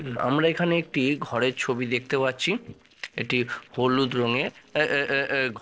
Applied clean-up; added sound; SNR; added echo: neural separator model SepFormer DNS4.